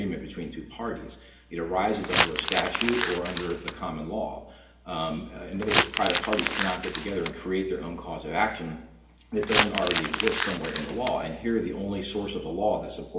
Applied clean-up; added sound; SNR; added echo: none; Crumpling, crinkling; -3 dB; reverberation time 0.8 s.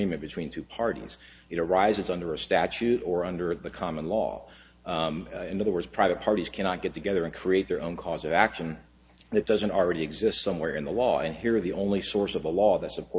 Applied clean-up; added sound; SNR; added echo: none; none; none; none.